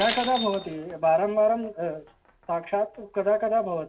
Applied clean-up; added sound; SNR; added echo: none; Shatter; 12 dB; reverberation time 0.1 s.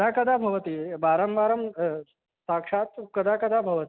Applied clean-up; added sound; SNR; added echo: none; none; none; none.